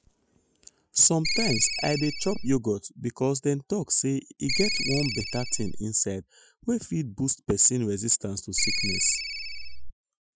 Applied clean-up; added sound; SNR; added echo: classical method Wiener filter.